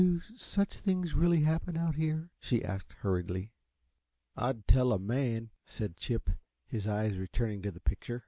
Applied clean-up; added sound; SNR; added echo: none; none; none; none.